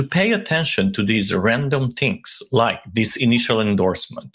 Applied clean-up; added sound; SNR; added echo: none; none; none; none.